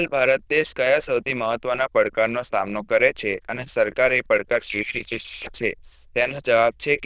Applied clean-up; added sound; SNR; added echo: neural diffusion model UNIVERSE++.